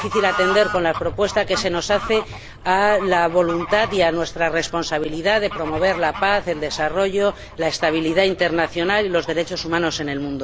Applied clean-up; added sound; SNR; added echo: none; Bird / Fowl; 11 dB; none.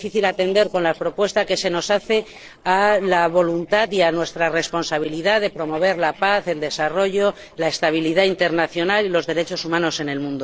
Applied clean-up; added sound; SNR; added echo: neural separator model SepFormer DNS4.